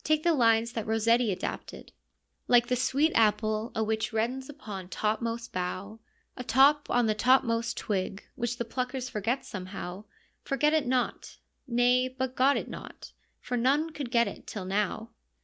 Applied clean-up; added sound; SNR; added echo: none; none; none; none.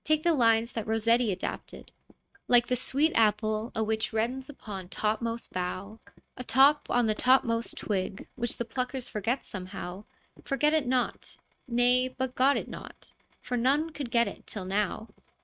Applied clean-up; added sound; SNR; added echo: neural mask model RNNoise.